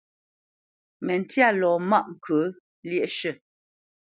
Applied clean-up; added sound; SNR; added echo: none; none; none; none.